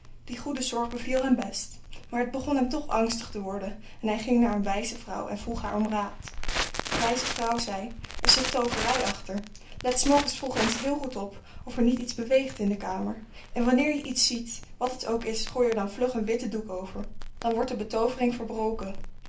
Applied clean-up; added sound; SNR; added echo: none; Crackle; 7 dB; reverberation time 0.3 s.